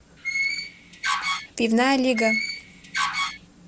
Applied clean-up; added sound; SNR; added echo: none; Door; 1 dB; none.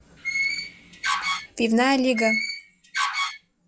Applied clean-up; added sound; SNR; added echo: classical method log-MMSE.